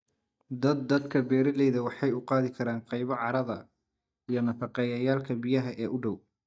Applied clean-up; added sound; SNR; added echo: neural mask model DeepFilterNet 3.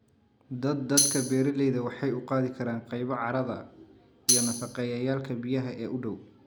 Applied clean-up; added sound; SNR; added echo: none; Tambourine; -3 dB; none.